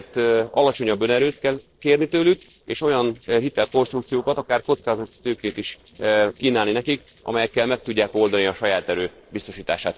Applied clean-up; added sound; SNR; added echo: neural separator model SepFormer DNS4.